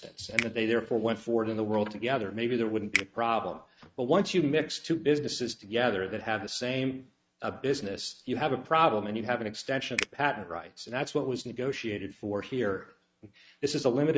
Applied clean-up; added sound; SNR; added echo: neural mask model RNNoise.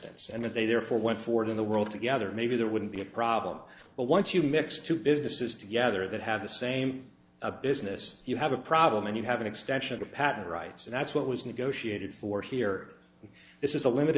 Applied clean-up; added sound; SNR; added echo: neural separator model SepFormer DNS4.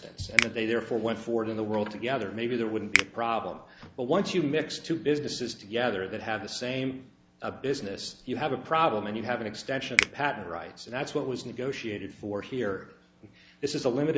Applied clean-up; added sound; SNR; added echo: none; Finger snapping; 4 dB; none.